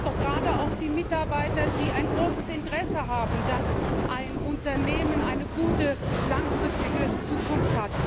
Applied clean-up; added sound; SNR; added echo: none; Fire; -3 dB; none.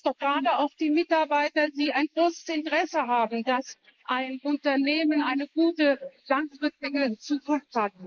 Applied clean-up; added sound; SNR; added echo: neural mask model Resemble Enhance denoiser.